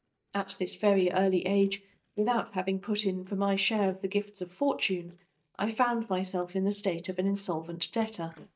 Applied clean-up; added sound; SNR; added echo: neural mask model DeepFilterNet 3.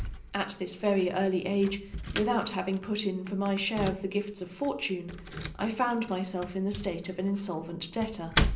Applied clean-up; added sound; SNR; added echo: none; Keys jangling; 7 dB; reverberation time 0.5 s.